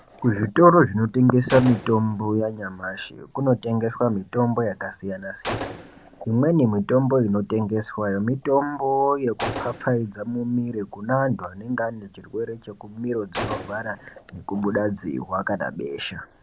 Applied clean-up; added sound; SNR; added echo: none; Gunshot, gunfire; 16 dB; none.